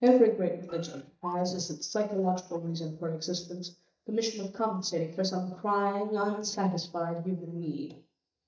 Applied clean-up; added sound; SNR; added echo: neural mask model DeepFilterNet 3.